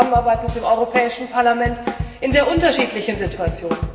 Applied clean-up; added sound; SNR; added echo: none; Drum kit; 8 dB; reverberation time 2.9 s.